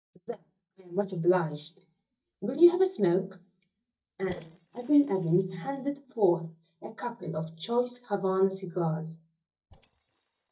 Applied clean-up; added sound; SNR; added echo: neural mask model DeepFilterNet 3.